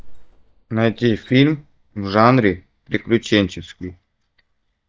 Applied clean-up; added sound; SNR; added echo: neural mask model DeepFilterNet 3.